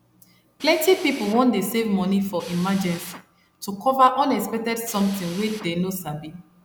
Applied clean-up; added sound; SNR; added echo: none; Drill; 19 dB; none.